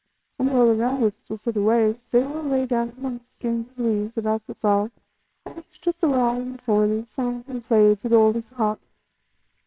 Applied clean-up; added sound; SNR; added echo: neural separator model SepFormer WHAMR!.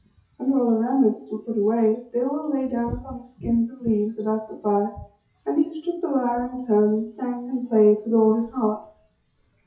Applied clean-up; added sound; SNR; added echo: classical method WPE with log-MMSE.